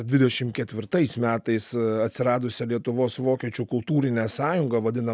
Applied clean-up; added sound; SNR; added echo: none; none; none; none.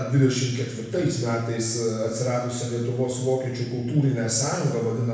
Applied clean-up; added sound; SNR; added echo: none; none; none; reverberation time 1.0 s.